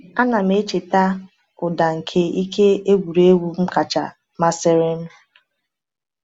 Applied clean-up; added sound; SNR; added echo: none; none; none; none.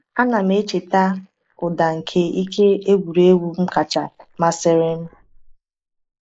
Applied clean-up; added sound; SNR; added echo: neural mask model Resemble Enhance denoiser.